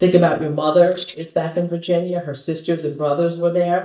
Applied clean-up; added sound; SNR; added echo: neural mask model DeepFilterNet 3.